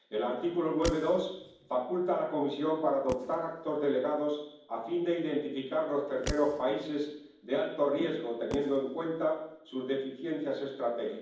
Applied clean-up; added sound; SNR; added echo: none; Fireworks; 14 dB; reverberation time 1.2 s.